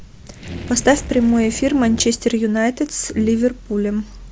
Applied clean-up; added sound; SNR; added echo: none; Fire + Brass instrument; 15 dB; none.